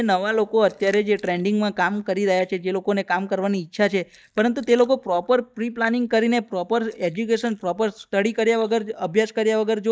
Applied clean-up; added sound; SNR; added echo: neural mask model DeepFilterNet 3.